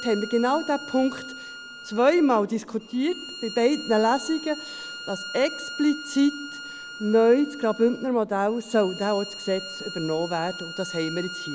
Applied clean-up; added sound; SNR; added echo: none; Bowed string instrument; 13 dB; none.